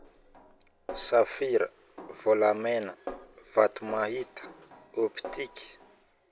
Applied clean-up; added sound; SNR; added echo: none; Snare drum; 17 dB; none.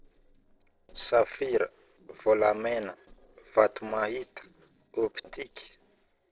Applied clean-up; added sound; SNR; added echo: neural separator model SepFormer DNS4.